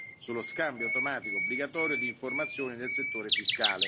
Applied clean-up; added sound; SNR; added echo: none; Bird; -4 dB; none.